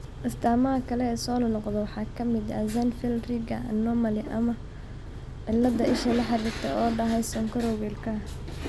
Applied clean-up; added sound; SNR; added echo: none; Idling / Accelerating, revving, vroom / Car; 12 dB; none.